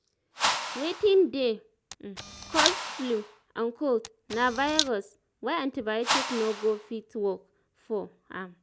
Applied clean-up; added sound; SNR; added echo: none; Whoosh, swoosh, swish + Camera; 2 dB; none.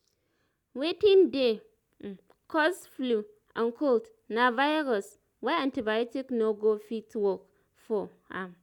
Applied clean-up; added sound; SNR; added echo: none; none; none; none.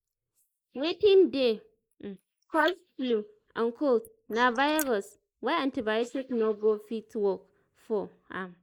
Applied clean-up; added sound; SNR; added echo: neural mask model Resemble Enhance denoiser.